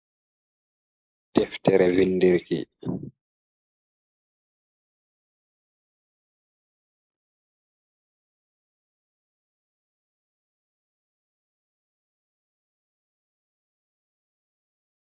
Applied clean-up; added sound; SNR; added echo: neural mask model Resemble Enhance denoiser.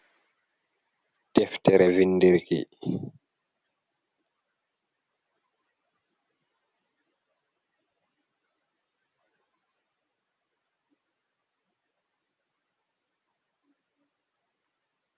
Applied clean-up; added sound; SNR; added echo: none; none; none; none.